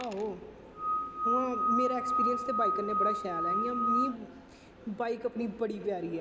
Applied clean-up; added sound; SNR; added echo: none; Screech / Glass; -5 dB; none.